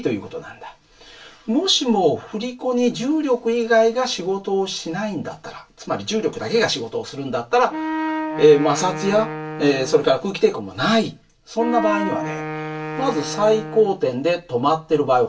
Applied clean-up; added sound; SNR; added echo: none; Wind instrument, woodwind instrument; 7 dB; reverberation time 0.2 s.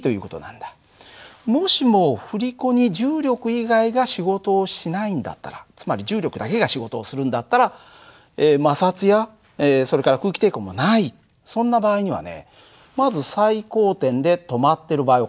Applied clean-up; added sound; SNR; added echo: none; none; none; none.